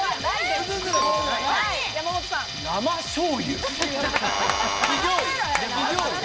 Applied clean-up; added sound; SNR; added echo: none; Tools; 8 dB; none.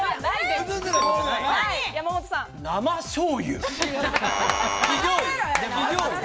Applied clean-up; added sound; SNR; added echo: none; none; none; none.